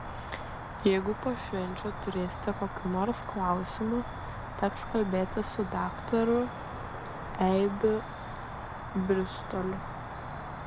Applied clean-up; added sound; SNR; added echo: none; Cricket; 7 dB; none.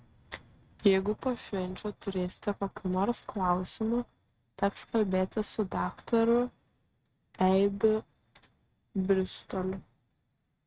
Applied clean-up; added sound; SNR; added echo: neural mask model RNNoise.